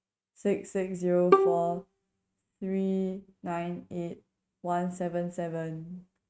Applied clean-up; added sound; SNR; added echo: neural mask model RNNoise.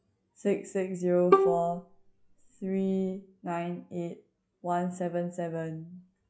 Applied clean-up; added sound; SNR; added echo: classical method log-MMSE.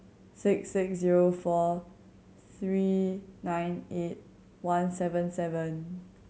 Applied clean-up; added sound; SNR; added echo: none; none; none; none.